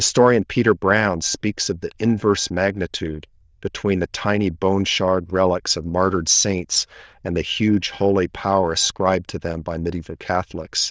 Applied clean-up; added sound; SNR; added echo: neural diffusion model UNIVERSE++.